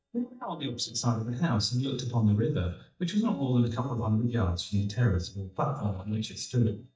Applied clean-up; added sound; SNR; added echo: neural mask model DeepFilterNet 3.